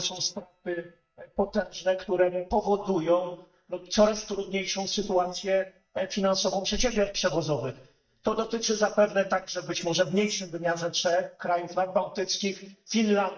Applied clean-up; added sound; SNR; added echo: neural mask model DeepFilterNet 3.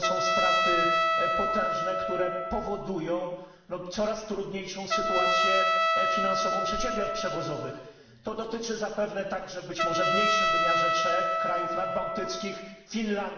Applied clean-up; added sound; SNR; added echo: none; Trumpet; -4 dB; reverberation time 1.0 s.